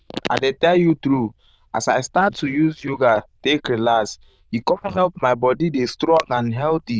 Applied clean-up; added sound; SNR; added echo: neural diffusion model UNIVERSE++.